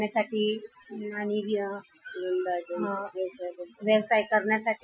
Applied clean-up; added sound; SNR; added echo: classical method Wiener filter.